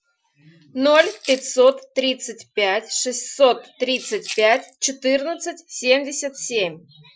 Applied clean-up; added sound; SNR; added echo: classical method Wiener filter.